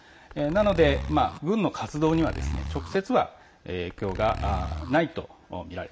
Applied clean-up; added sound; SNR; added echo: none; Zipper (clothing); 7 dB; none.